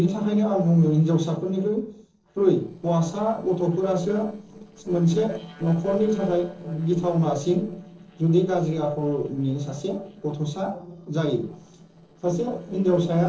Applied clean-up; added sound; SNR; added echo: neural separator model SepFormer DNS4.